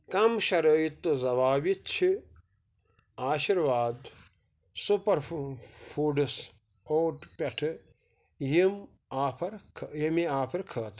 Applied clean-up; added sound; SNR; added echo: none; none; none; none.